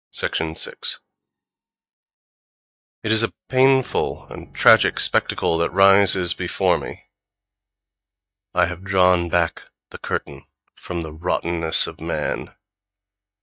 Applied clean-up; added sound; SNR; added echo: neural mask model DeepFilterNet 3.